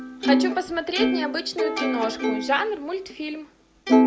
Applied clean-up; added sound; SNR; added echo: none; Plucked string instrument; -4 dB; none.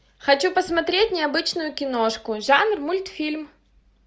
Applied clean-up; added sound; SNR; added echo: none; none; none; none.